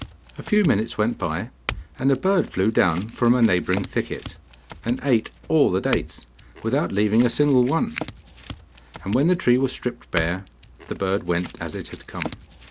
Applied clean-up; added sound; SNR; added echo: none; Chink, clink / Domestic sounds, home sounds; 14 dB; none.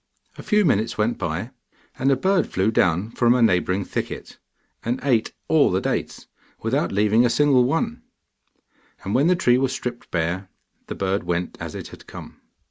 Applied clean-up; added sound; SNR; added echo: none; none; none; none.